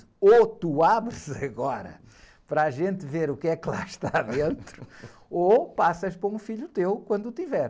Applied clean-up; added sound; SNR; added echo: none; none; none; none.